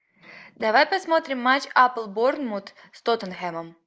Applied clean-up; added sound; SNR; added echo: neural mask model Resemble Enhance denoiser.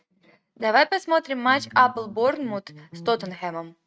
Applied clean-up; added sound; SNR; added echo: neural mask model RNNoise.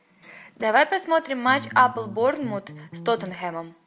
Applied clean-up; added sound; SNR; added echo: none; Bass guitar; 15 dB; none.